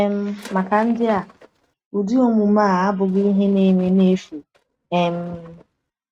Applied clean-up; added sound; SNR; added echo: neural mask model RNNoise.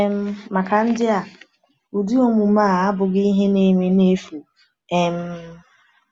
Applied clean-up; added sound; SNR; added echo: none; none; none; none.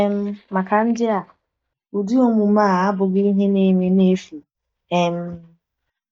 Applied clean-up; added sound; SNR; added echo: neural mask model DeepFilterNet 3.